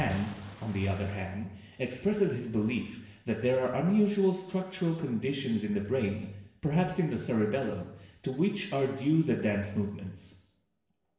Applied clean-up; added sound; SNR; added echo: none; Boom; 19 dB; reverberation time 0.9 s.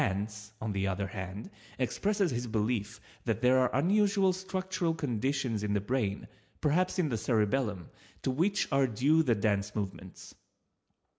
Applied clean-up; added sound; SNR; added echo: none; none; none; none.